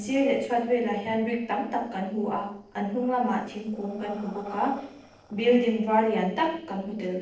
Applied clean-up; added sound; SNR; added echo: neural separator model SepFormer DNS4.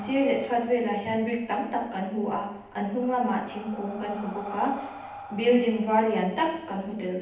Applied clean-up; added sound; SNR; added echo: none; Breathing; 16 dB; reverberation time 0.9 s.